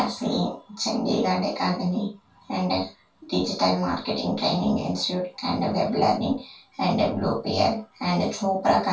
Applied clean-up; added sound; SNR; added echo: none; none; none; reverberation time 0.2 s.